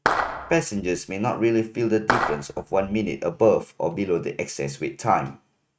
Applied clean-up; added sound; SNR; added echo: neural mask model RNNoise.